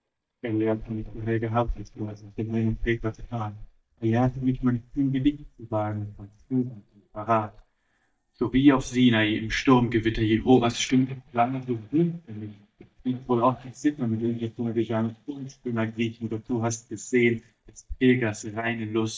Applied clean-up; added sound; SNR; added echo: neural mask model DeepFilterNet 3.